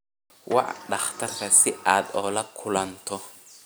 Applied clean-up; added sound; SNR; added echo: none; Sliding door; 19 dB; none.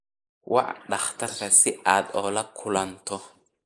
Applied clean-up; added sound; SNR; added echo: neural mask model Resemble Enhance denoiser.